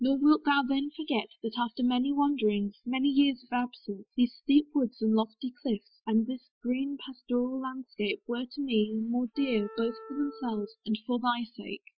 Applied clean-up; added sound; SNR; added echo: classical method Wiener filter.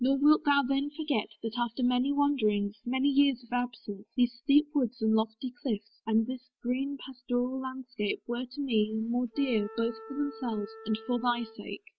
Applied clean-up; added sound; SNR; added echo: none; Wind instrument, woodwind instrument; 18 dB; none.